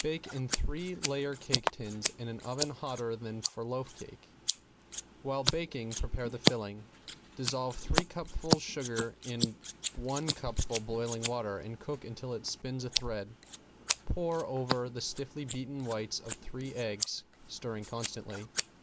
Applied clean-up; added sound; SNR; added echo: neural mask model Resemble Enhance denoiser.